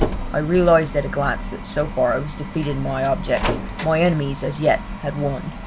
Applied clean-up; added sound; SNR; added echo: none; Slam; 6 dB; none.